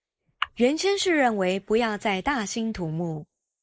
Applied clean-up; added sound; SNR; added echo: neural mask model Resemble Enhance denoiser.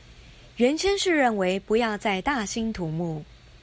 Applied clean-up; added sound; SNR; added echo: none; none; none; none.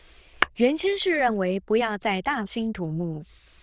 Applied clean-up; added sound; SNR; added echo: neural diffusion model UNIVERSE++.